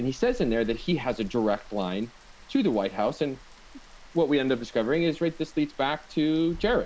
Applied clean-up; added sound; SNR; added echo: none; Rain; 17 dB; none.